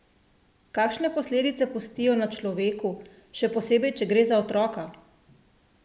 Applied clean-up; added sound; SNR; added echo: none; none; none; none.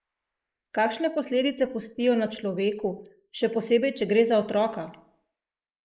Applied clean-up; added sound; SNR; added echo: neural mask model Resemble Enhance denoiser.